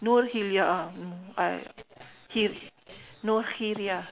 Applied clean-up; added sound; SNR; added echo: none; none; none; none.